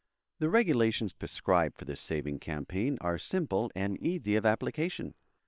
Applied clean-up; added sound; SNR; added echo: neural separator model SepFormer WHAM!.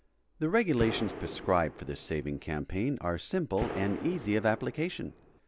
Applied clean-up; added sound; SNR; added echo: none; Gunshot, gunfire; 10 dB; none.